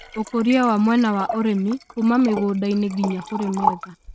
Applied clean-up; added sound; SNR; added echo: neural mask model RNNoise.